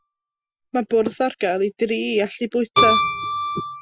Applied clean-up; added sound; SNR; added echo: classical method Wiener filter.